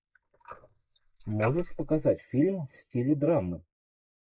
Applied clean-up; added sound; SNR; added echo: neural mask model Resemble Enhance denoiser.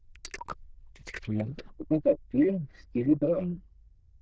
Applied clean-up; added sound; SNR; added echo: neural diffusion model UNIVERSE++.